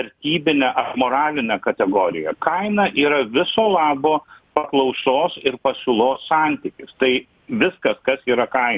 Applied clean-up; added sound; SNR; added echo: none; none; none; none.